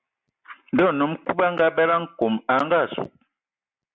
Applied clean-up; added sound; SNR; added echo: none; none; none; none.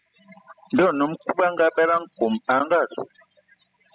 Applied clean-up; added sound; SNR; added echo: classical method spectral subtraction.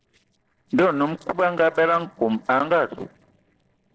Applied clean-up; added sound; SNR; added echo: neural separator model SepFormer DNS4.